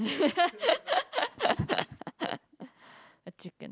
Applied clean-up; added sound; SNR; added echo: none; none; none; none.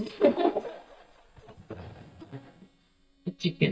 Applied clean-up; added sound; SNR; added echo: neural mask model DeepFilterNet 3.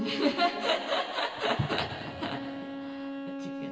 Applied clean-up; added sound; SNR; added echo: none; Bowed string instrument; 8 dB; reverberation time 2.6 s.